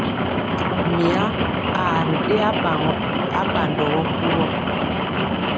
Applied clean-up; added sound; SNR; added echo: none; Rain; -3 dB; none.